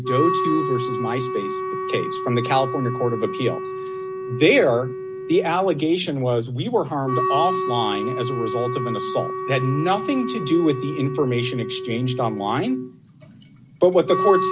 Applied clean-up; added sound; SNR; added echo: none; Wind instrument, woodwind instrument; 5 dB; none.